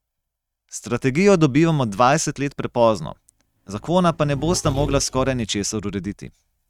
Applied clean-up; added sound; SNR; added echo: neural mask model RNNoise.